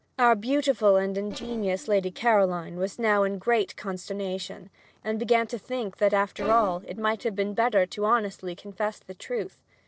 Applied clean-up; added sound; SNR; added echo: neural separator model SepFormer DNS4.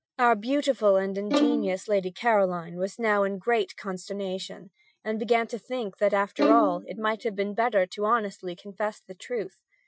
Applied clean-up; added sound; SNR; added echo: classical method Wiener filter.